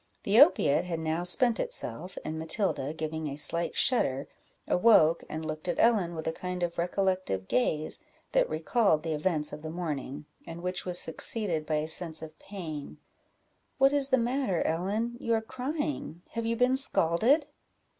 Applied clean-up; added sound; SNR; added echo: none; none; none; none.